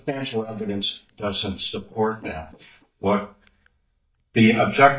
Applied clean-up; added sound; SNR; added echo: neural mask model DeepFilterNet 3.